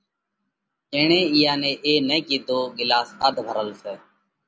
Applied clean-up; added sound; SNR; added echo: none; none; none; none.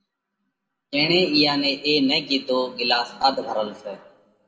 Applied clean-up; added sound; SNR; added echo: none; none; none; reverberation time 0.9 s.